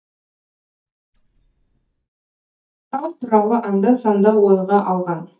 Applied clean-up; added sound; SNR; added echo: neural mask model DeepFilterNet 3.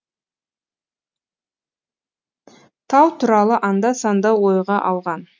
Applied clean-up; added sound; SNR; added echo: none; none; none; none.